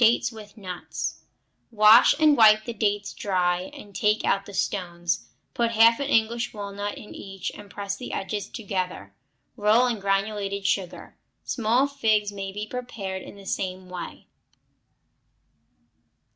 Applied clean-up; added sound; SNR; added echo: none; none; none; none.